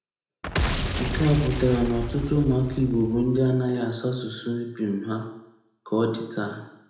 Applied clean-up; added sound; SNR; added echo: none; Boom; 5 dB; reverberation time 0.8 s.